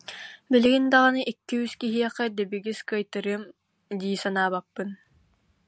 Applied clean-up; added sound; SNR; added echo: none; none; none; none.